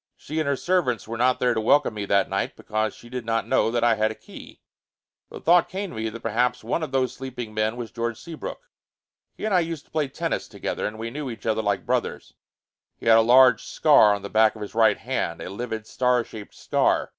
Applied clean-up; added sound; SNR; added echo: none; none; none; none.